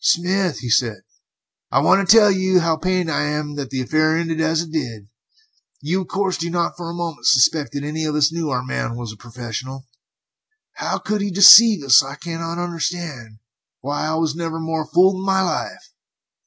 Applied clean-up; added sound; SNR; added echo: none; none; none; none.